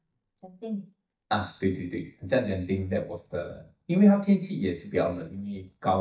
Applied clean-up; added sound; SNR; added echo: neural mask model DeepFilterNet 3.